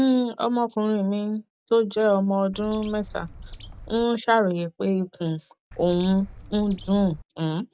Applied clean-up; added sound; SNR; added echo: none; Bird; 16 dB; none.